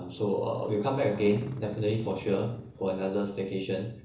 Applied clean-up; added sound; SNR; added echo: none; Motorcycle; 17 dB; reverberation time 0.8 s.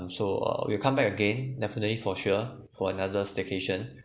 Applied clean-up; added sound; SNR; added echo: none; none; none; none.